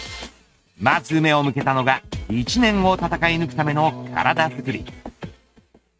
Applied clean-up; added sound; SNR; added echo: neural mask model RNNoise.